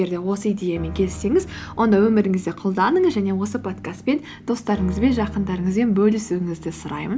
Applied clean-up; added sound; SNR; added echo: none; none; none; none.